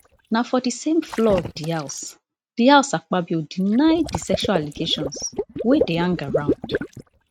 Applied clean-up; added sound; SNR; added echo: neural mask model RNNoise.